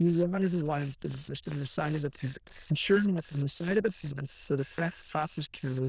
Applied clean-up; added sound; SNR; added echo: neural diffusion model UNIVERSE++.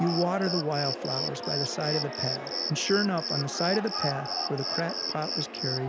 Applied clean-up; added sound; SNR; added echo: none; Cricket; 3 dB; none.